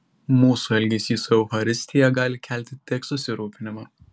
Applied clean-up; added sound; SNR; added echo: none; none; none; none.